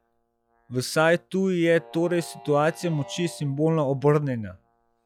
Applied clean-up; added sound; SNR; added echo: classical method log-MMSE.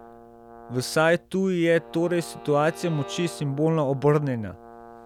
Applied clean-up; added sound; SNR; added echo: none; Brass instrument + Bowed string instrument; 18 dB; none.